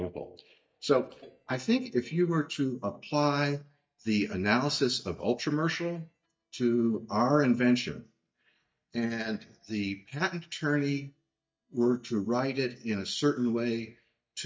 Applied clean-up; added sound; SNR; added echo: neural mask model DeepFilterNet 3.